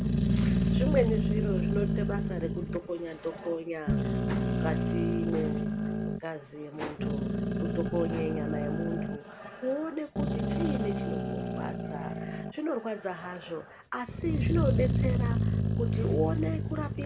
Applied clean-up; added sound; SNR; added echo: none; Growling; -5 dB; none.